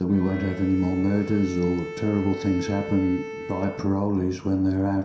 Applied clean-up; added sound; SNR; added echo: none; Bowed string instrument; 13 dB; reverberation time 0.7 s.